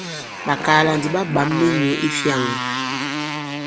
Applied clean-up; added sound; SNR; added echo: none; Motorcycle; 5 dB; none.